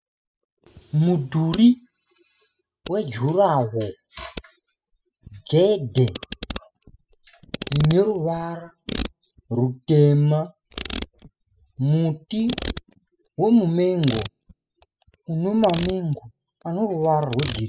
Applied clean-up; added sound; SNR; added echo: classical method spectral subtraction.